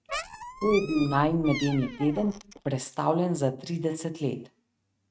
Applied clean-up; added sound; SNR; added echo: neural mask model RNNoise.